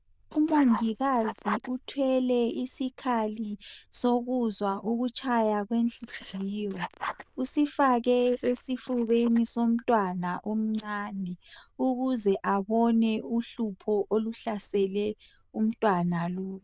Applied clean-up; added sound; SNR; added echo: neural diffusion model UNIVERSE++.